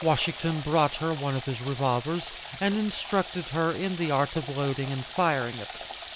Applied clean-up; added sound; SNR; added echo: none; Water tap, faucet / Water; 13 dB; none.